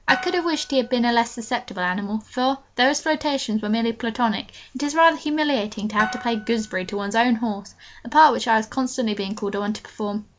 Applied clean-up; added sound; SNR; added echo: none; Harp; 13 dB; none.